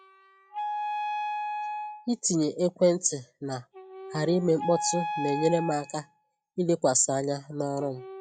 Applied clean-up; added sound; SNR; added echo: classical method log-MMSE.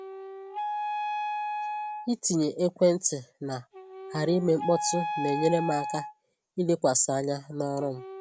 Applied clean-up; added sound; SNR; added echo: none; Wind instrument, woodwind instrument; 7 dB; none.